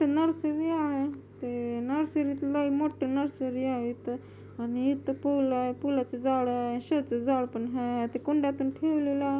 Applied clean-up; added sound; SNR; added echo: none; none; none; none.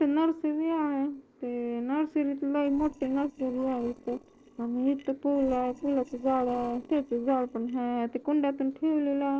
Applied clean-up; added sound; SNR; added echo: neural separator model SepFormer DNS4.